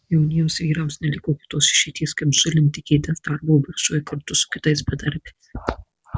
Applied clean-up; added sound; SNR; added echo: none; none; none; none.